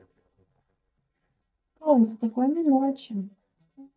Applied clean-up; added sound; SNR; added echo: neural mask model DeepFilterNet 3.